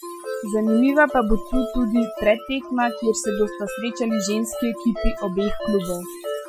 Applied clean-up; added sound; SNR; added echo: classical method Wiener filter.